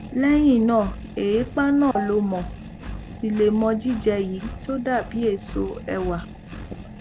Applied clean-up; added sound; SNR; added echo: none; Engine; 13 dB; none.